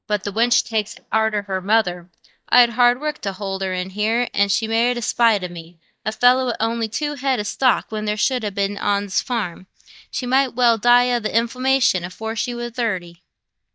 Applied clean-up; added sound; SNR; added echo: neural mask model DeepFilterNet 3.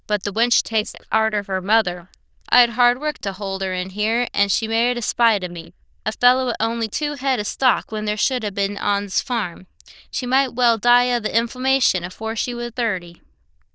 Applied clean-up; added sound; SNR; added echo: neural diffusion model UNIVERSE++.